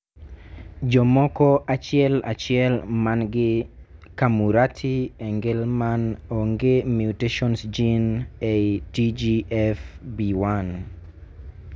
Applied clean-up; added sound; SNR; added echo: none; none; none; none.